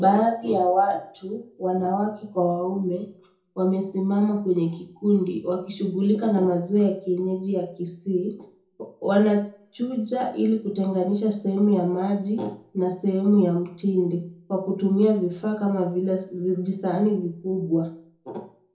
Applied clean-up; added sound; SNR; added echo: none; none; none; reverberation time 0.5 s.